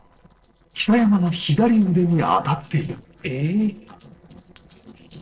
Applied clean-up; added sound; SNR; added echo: neural separator model SepFormer DNS4.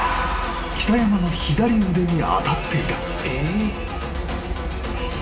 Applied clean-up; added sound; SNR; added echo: none; Screech; 16 dB; reverberation time 0.4 s.